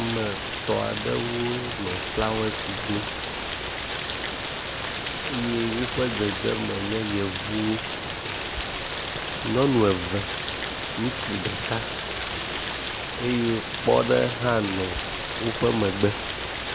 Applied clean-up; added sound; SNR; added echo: none; Rain; 2 dB; none.